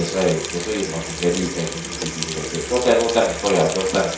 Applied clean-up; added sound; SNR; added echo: none; Sink (filling or washing) / Water tap, faucet; 7 dB; reverberation time 0.6 s.